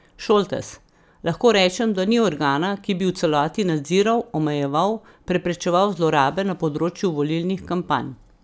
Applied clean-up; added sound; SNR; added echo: none; none; none; none.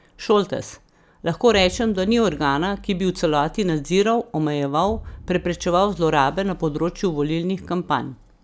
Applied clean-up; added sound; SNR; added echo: none; Explosion; 18 dB; none.